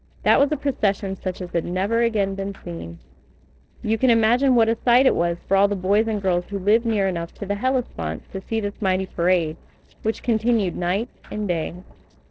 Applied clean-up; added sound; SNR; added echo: neural separator model SepFormer DNS4.